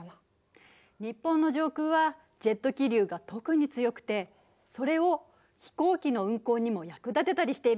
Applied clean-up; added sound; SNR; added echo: none; none; none; none.